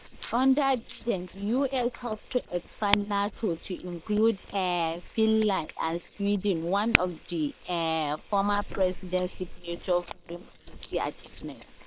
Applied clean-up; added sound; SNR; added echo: neural separator model SepFormer WHAM!.